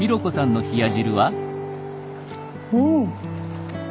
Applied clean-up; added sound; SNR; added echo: none; none; none; none.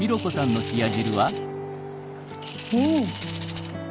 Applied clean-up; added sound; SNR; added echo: none; Tambourine; -3 dB; none.